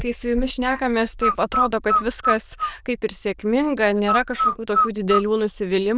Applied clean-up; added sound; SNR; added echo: neural diffusion model UNIVERSE++.